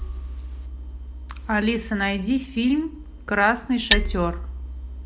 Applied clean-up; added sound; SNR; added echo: none; Hammer; 5 dB; none.